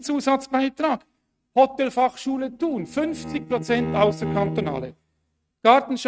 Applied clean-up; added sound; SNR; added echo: neural mask model RNNoise.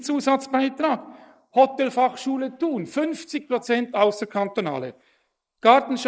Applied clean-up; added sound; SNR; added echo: neural mask model Resemble Enhance denoiser.